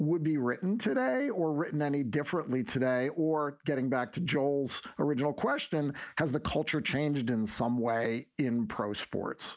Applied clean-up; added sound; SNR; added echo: none; none; none; none.